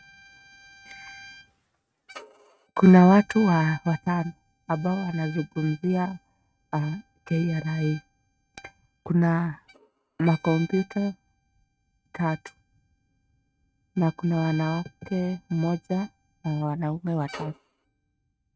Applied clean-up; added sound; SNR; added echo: neural mask model RNNoise.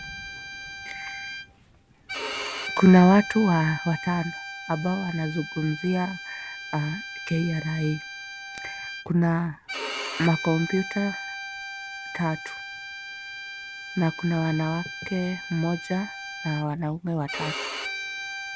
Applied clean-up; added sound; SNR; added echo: none; Bowed string instrument; 10 dB; none.